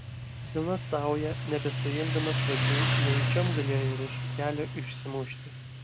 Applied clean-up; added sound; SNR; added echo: none; Motorcycle; -3 dB; none.